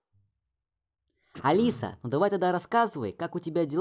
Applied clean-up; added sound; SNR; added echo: none; Cough; 17 dB; none.